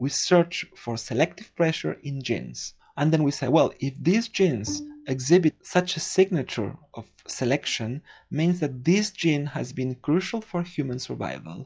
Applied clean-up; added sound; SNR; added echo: classical method log-MMSE.